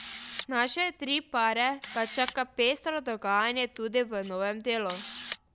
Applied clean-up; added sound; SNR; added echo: none; Camera; 16 dB; none.